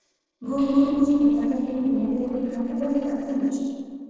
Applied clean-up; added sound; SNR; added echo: neural separator model SepFormer DNS4.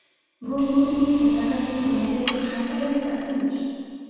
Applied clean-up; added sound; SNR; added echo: none; Sawing; 11 dB; reverberation time 2.1 s.